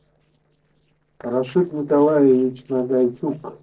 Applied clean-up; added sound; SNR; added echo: neural separator model SepFormer DNS4.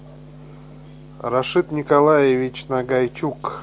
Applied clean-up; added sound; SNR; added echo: none; none; none; none.